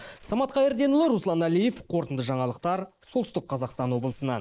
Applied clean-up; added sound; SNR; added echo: neural mask model Resemble Enhance denoiser.